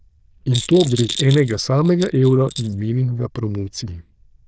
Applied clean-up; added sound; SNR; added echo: neural diffusion model UNIVERSE++.